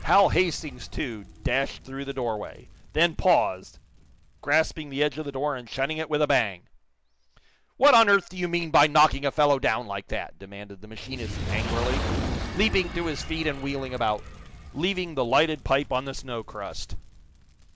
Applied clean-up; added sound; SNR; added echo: none; Fire; 11 dB; none.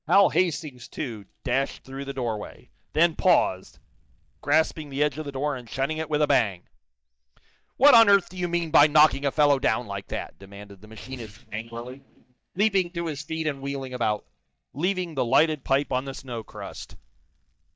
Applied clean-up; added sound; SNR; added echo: neural mask model DeepFilterNet 3.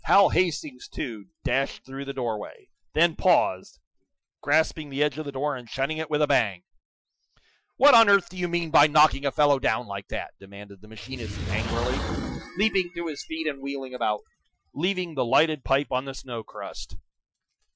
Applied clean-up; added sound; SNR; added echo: classical method Wiener filter.